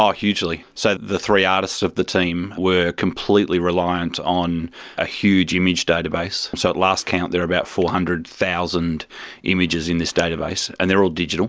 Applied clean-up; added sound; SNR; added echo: none; none; none; none.